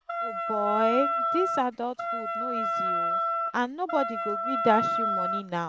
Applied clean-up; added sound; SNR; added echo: none; Wind instrument, woodwind instrument; -1 dB; none.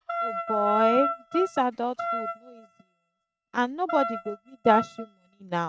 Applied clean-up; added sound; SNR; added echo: neural mask model RNNoise.